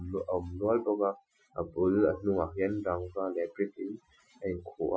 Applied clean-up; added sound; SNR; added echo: classical method Wiener filter.